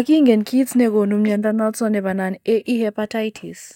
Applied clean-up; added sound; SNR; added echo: neural mask model DeepFilterNet 3.